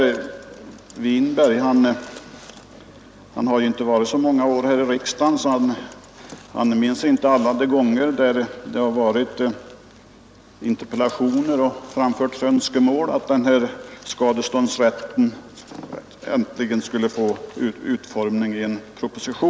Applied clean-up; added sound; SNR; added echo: none; none; none; none.